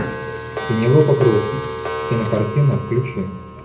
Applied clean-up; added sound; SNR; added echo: none; Clock; 9 dB; reverberation time 0.5 s.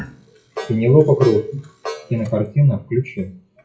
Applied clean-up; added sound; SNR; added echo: classical method WPE with log-MMSE.